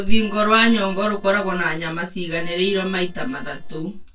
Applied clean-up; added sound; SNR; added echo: neural separator model SepFormer DNS4.